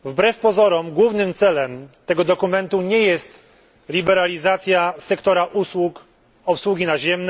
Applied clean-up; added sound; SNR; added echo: none; none; none; none.